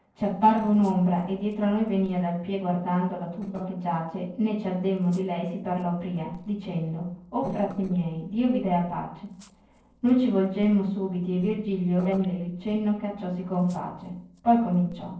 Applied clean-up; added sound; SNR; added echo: neural separator model SepFormer DNS4.